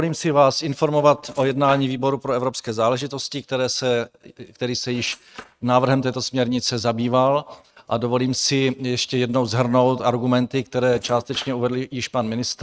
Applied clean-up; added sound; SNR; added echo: neural mask model RNNoise.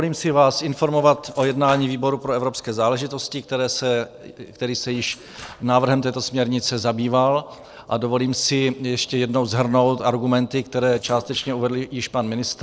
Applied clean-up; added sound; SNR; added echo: neural separator model SepFormer DNS4.